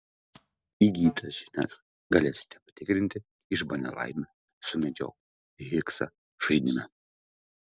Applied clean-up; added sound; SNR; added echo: none; Rattle (instrument) + Wind instrument, woodwind instrument; 19 dB; none.